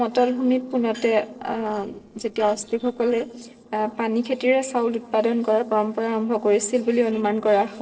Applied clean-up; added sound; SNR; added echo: neural separator model SepFormer DNS4.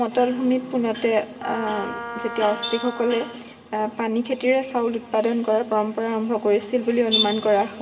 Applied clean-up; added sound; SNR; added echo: none; Wind instrument, woodwind instrument; 12 dB; reverberation time 2.2 s.